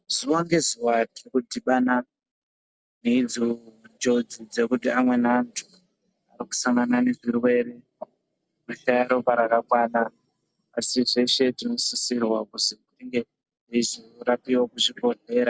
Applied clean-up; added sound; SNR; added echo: none; none; none; none.